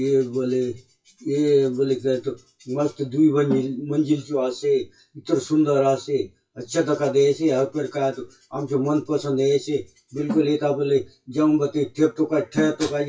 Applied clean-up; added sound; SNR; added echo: classical method WPE with log-MMSE.